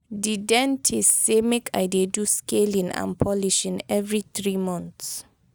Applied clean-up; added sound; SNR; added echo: none; none; none; none.